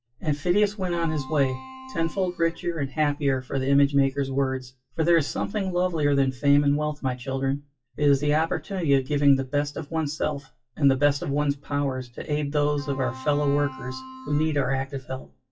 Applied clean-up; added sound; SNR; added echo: classical method WPE with log-MMSE.